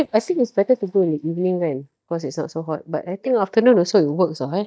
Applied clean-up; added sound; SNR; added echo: neural mask model DeepFilterNet 3.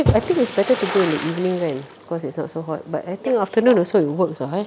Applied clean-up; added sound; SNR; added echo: none; Splash, splatter; 8 dB; none.